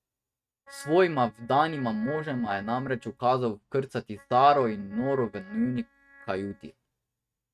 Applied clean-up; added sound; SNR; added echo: neural mask model RNNoise.